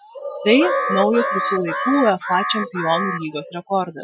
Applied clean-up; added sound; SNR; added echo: classical method Wiener filter.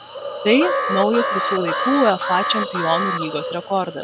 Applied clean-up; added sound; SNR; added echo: none; Alarm + Hiss; 2 dB; none.